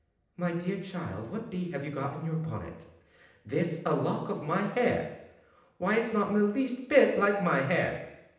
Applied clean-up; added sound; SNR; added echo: none; none; none; reverberation time 0.8 s.